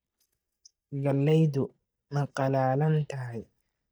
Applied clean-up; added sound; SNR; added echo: neural mask model DeepFilterNet 3.